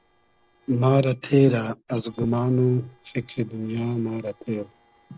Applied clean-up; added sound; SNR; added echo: neural separator model SepFormer DNS4.